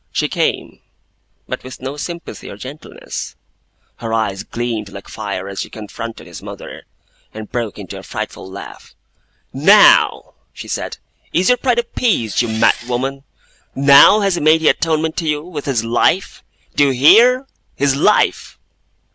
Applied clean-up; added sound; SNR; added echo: none; Engine; 15 dB; none.